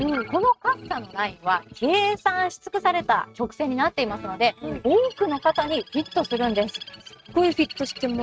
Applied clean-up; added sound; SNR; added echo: neural mask model RNNoise.